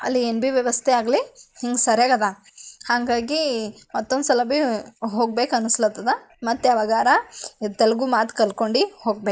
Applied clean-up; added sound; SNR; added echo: neural mask model Resemble Enhance denoiser.